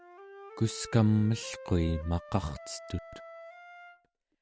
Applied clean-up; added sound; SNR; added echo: none; Wind instrument, woodwind instrument; 16 dB; none.